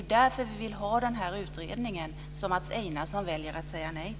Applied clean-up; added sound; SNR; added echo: none; none; none; none.